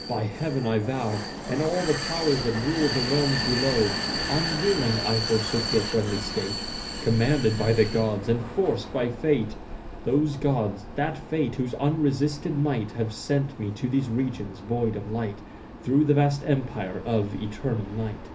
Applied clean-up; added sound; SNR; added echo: none; Vehicle; 8 dB; reverberation time 0.3 s.